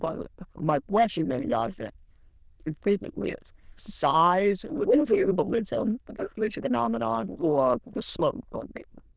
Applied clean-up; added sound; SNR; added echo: neural diffusion model UNIVERSE++.